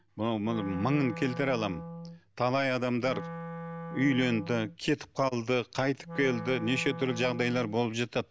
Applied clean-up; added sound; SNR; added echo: none; Wind instrument, woodwind instrument; 11 dB; none.